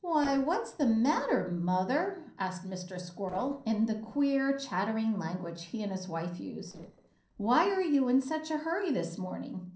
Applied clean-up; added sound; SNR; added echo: neural separator model SepFormer DNS4.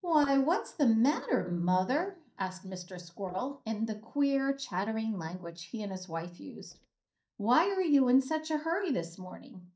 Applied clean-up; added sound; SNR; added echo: neural mask model DeepFilterNet 3.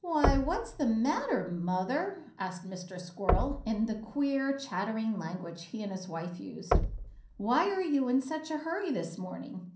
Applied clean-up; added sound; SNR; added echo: none; Knock; 4 dB; reverberation time 0.6 s.